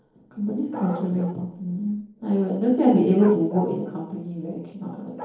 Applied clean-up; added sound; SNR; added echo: neural separator model SepFormer DNS4.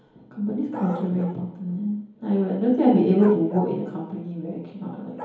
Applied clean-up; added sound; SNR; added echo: none; Bark; 18 dB; reverberation time 2.2 s.